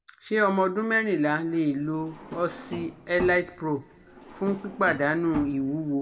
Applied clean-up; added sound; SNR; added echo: none; Drawer open or close; 15 dB; reverberation time 1.6 s.